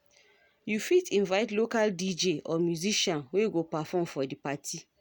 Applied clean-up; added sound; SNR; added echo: none; none; none; none.